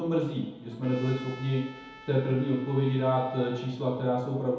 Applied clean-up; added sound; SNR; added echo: none; Trumpet; 20 dB; reverberation time 2.0 s.